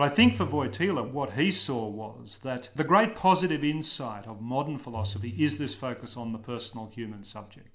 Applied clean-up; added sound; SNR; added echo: none; Bowed string instrument; 12 dB; reverberation time 0.5 s.